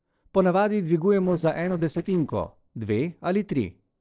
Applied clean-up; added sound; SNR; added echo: neural separator model SepFormer DNS4.